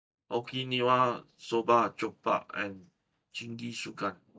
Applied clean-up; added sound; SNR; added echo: neural mask model DeepFilterNet 3.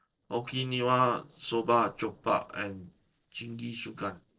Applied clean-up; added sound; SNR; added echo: neural separator model SepFormer DNS4.